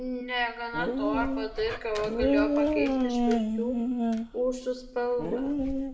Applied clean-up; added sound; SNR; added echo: none; Dog; -3 dB; reverberation time 0.8 s.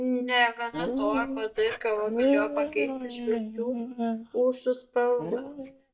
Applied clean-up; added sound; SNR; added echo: neural mask model DeepFilterNet 3.